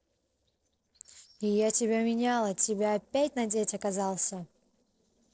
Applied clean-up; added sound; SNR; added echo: neural separator model SepFormer DNS4.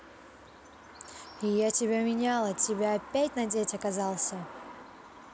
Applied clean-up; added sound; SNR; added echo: none; Bird vocalization, bird call, bird song; 16 dB; none.